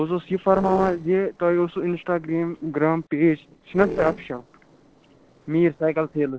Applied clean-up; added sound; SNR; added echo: neural separator model SepFormer DNS4.